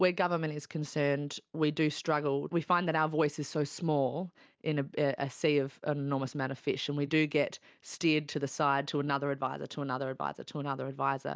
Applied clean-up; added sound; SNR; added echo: none; none; none; none.